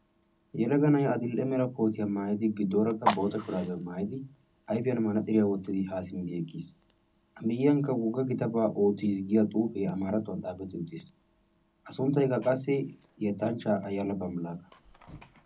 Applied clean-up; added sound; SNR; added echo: none; Fire; 15 dB; reverberation time 0.4 s.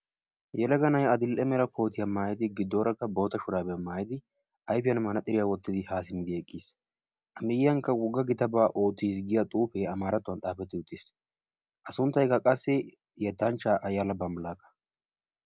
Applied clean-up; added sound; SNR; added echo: none; none; none; none.